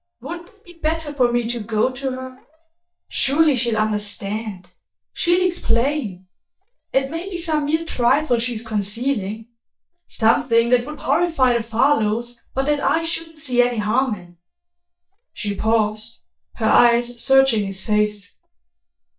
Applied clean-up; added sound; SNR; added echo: neural mask model DeepFilterNet 3.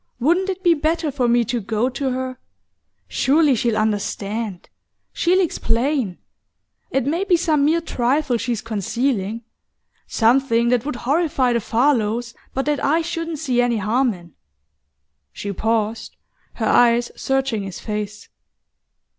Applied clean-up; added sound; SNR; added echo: none; none; none; none.